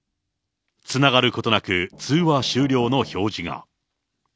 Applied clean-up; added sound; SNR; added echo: none; Knock; 17 dB; none.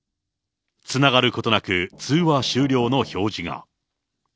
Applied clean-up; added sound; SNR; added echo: neural separator model SepFormer DNS4.